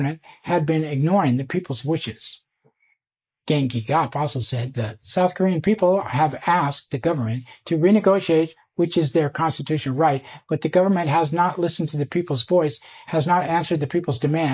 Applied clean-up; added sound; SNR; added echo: neural mask model Resemble Enhance denoiser.